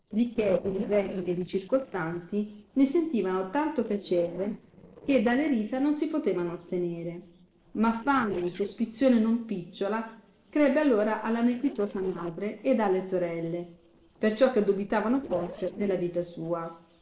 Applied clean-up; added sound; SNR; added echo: neural separator model SepFormer DNS4.